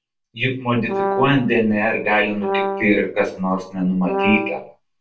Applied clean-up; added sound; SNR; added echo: none; Brass instrument; 4 dB; reverberation time 0.3 s.